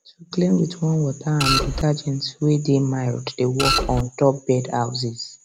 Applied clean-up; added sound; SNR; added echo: none; Printer; 0 dB; none.